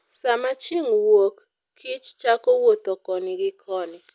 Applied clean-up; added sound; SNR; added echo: none; none; none; none.